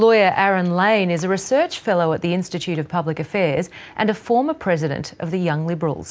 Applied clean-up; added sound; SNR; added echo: none; none; none; none.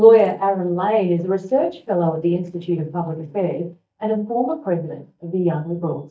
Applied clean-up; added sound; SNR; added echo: neural mask model DeepFilterNet 3.